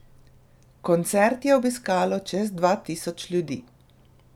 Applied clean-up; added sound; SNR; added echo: none; none; none; none.